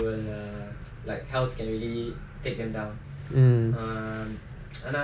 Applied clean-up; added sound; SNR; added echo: none; none; none; none.